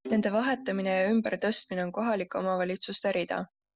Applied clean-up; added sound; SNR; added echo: none; Bowed string instrument; 15 dB; none.